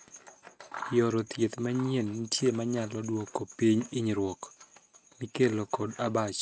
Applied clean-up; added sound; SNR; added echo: neural mask model RNNoise.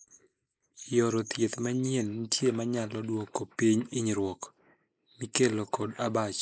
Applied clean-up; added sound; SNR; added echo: neural mask model Resemble Enhance denoiser.